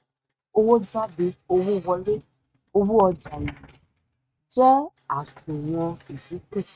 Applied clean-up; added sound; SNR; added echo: neural mask model RNNoise.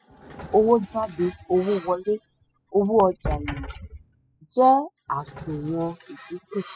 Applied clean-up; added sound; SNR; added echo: classical method spectral subtraction.